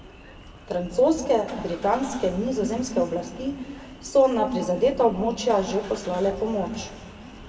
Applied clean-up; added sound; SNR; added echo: none; Engine starting / Car; 18 dB; reverberation time 1.4 s.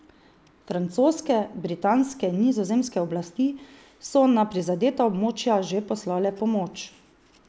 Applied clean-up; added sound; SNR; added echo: none; none; none; none.